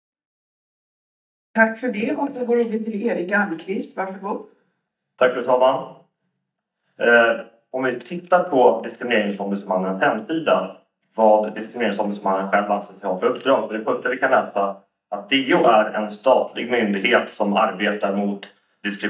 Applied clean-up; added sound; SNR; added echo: neural mask model DeepFilterNet 3.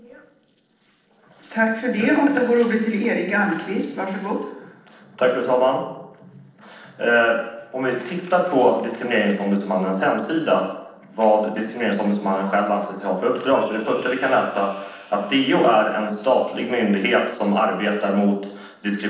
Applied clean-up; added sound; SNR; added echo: neural separator model SepFormer DNS4.